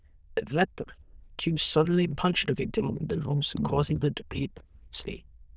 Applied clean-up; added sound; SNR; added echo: neural diffusion model UNIVERSE++.